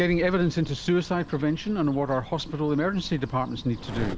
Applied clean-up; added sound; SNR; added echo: none; Fire + Bird; 14 dB; none.